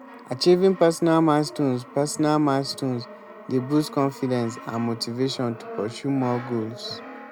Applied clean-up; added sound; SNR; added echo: none; Brass instrument; 17 dB; none.